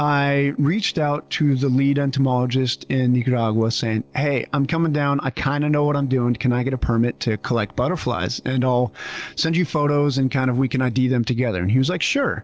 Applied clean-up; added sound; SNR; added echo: neural separator model SepFormer DNS4.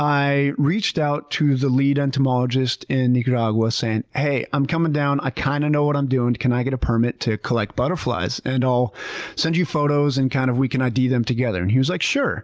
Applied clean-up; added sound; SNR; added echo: none; none; none; none.